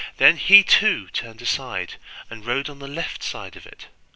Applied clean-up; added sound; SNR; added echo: none; none; none; none.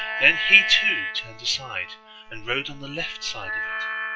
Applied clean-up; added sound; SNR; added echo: classical method log-MMSE.